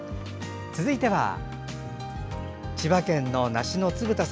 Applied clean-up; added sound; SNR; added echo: none; none; none; none.